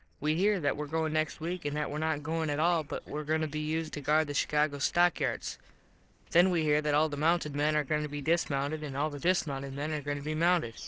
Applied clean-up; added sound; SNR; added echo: neural separator model SepFormer DNS4.